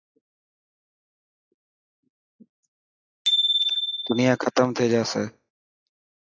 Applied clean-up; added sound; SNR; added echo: classical method log-MMSE.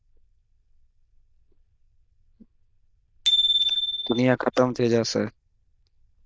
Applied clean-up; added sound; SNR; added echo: neural diffusion model UNIVERSE++.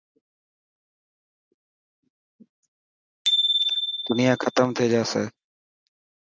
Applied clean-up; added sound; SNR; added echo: none; Bicycle bell; 0 dB; none.